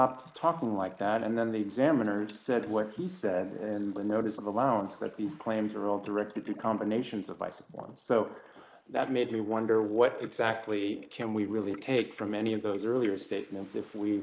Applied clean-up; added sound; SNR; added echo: neural mask model Resemble Enhance denoiser.